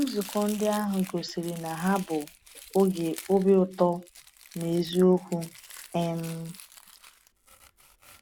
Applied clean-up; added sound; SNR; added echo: none; Domestic sounds, home sounds; 19 dB; none.